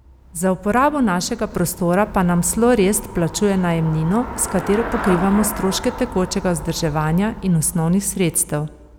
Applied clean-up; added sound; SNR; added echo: none; Traffic noise, roadway noise / Bicycle; 13 dB; none.